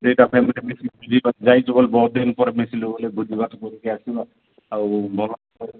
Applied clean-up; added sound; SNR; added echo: none; none; none; none.